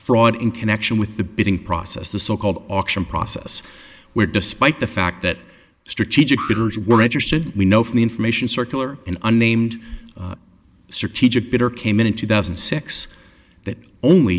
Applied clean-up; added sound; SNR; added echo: neural mask model Resemble Enhance denoiser.